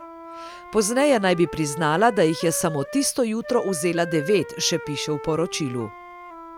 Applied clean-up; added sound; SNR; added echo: none; Wind instrument, woodwind instrument; 13 dB; none.